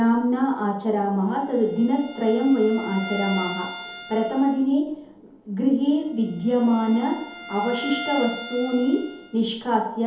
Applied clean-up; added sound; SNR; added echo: none; Bowed string instrument; 14 dB; reverberation time 2.2 s.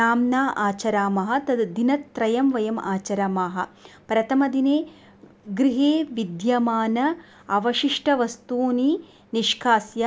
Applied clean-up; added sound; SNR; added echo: none; none; none; none.